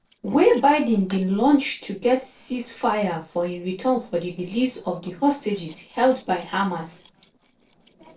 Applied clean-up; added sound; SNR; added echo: neural separator model SepFormer DNS4.